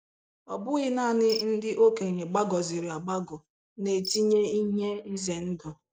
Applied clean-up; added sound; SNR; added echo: neural mask model Resemble Enhance denoiser.